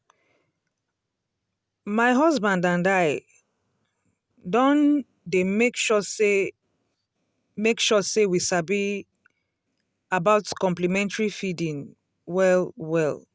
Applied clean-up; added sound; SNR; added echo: none; none; none; none.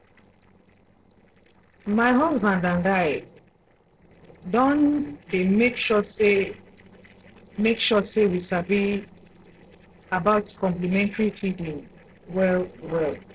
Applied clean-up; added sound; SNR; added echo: neural separator model SepFormer DNS4.